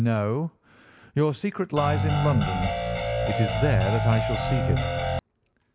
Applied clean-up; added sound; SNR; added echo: none; Guitar; -2 dB; none.